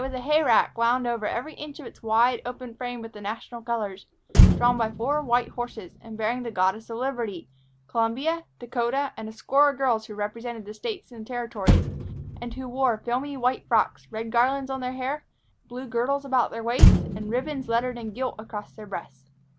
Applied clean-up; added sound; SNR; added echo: none; Motor vehicle (road); 1 dB; none.